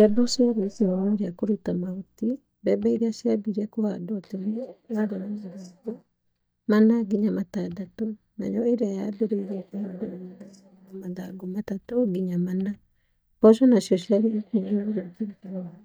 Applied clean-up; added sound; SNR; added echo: neural mask model DeepFilterNet 3.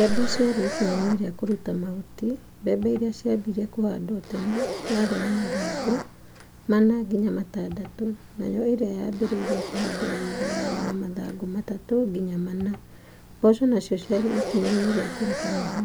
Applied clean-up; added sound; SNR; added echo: none; Zipper (clothing); 9 dB; none.